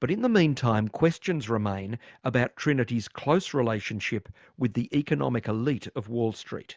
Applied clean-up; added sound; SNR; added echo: none; none; none; none.